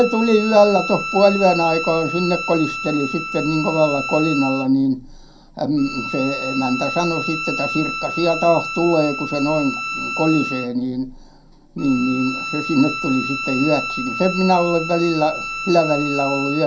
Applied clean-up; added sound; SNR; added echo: none; Bowed string instrument; 7 dB; reverberation time 0.2 s.